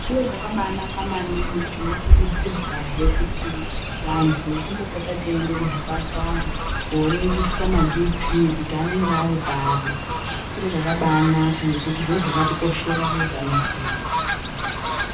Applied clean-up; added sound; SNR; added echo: none; Fowl; -1 dB; reverberation time 0.4 s.